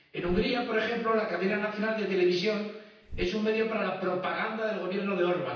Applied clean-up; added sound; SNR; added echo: none; Bird; 17 dB; reverberation time 0.9 s.